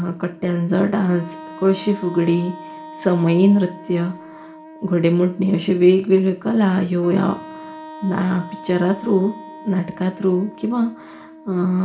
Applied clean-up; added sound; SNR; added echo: none; Wind instrument, woodwind instrument; 18 dB; reverberation time 0.8 s.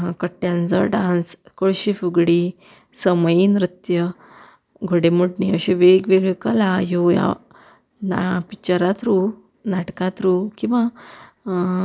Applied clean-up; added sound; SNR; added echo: none; none; none; none.